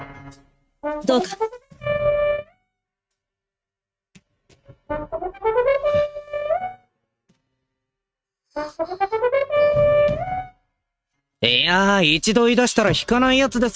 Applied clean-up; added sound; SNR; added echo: neural mask model RNNoise.